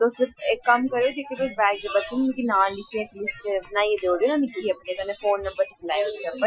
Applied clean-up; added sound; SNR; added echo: classical method Wiener filter.